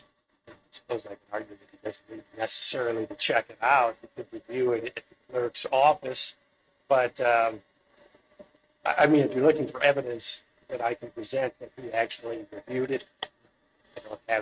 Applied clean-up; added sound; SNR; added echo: neural mask model RNNoise.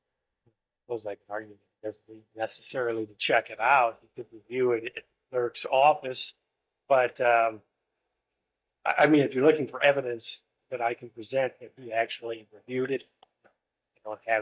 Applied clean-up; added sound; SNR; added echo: neural mask model DeepFilterNet 3.